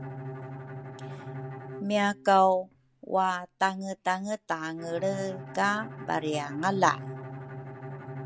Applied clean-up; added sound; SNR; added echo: none; Bowed string instrument; 12 dB; none.